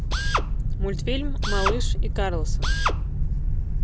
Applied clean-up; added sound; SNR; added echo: none; Drill; 7 dB; none.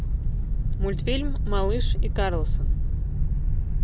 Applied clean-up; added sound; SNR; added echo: none; none; none; none.